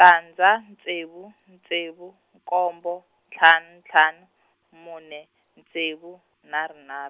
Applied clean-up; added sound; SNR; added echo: none; none; none; none.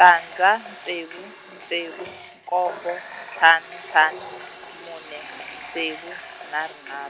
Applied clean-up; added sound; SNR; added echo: none; Water tap, faucet; 15 dB; none.